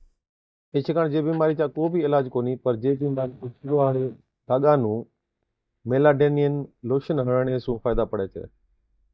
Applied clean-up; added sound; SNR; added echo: neural mask model DeepFilterNet 3.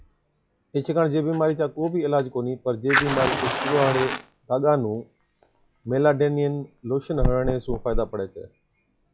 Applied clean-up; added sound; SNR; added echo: classical method log-MMSE.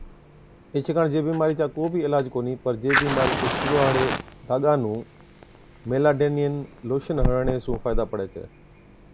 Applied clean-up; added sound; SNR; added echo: none; Fire; 5 dB; none.